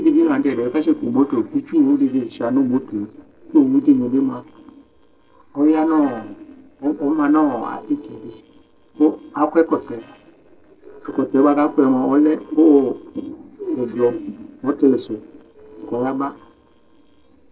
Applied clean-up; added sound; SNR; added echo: neural separator model SepFormer DNS4.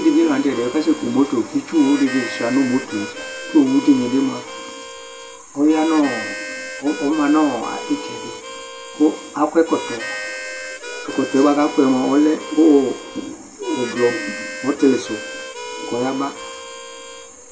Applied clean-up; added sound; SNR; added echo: none; Harmonica; 12 dB; reverberation time 0.2 s.